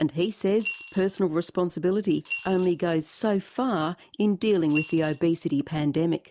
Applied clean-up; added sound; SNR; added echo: none; Coin (dropping) / Glass; 12 dB; none.